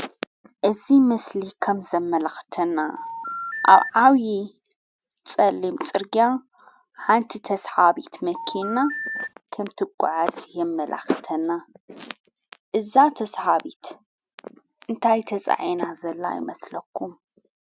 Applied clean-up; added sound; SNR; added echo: none; Telephone; 8 dB; none.